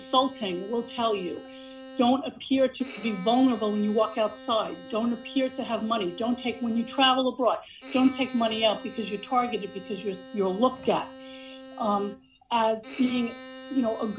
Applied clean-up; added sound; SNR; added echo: none; Bowed string instrument; 17 dB; none.